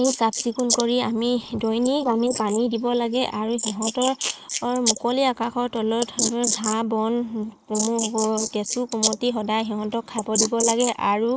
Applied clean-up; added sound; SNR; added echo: neural mask model Resemble Enhance denoiser.